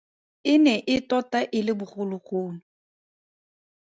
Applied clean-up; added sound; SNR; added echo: none; none; none; none.